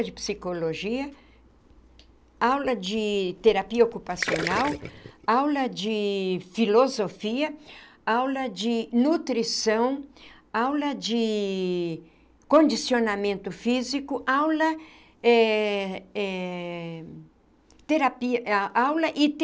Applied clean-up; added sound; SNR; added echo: none; Gurgling; 8 dB; none.